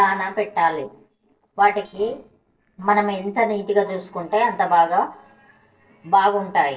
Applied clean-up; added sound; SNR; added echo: neural separator model SepFormer DNS4.